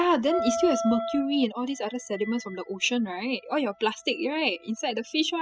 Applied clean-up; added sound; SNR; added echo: classical method spectral subtraction.